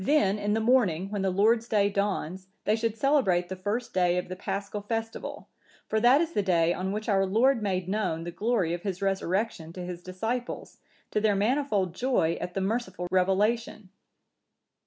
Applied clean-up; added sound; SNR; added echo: none; none; none; none.